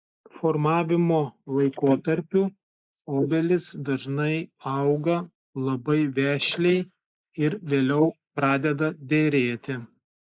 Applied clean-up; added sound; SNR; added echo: neural mask model Resemble Enhance denoiser.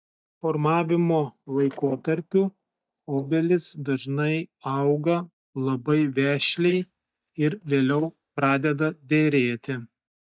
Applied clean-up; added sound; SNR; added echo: neural mask model DeepFilterNet 3.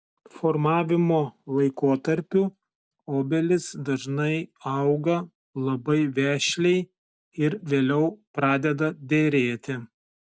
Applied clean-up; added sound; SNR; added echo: none; none; none; none.